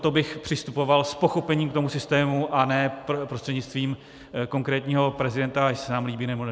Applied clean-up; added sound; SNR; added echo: none; none; none; none.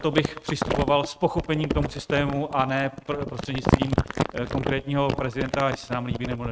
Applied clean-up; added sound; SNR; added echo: neural mask model RNNoise.